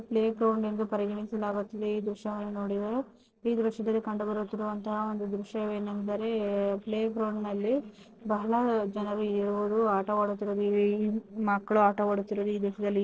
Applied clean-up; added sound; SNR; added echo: neural separator model SepFormer DNS4.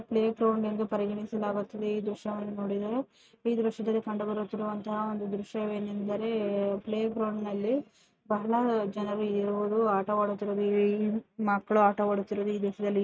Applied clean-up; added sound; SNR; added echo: neural mask model RNNoise.